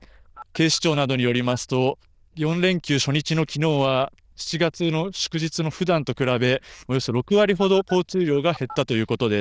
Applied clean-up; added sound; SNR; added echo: neural diffusion model UNIVERSE++.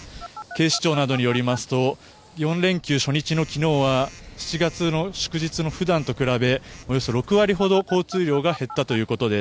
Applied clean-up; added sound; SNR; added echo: none; Telephone; 18 dB; none.